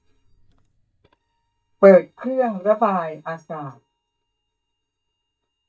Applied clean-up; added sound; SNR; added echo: neural mask model DeepFilterNet 3.